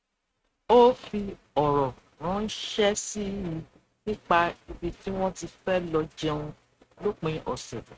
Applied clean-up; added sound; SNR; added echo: neural mask model RNNoise.